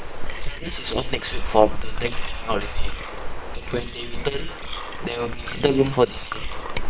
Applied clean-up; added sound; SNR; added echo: neural separator model SepFormer WHAM!.